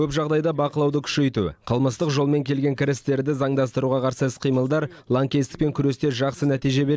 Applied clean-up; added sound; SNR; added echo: none; none; none; none.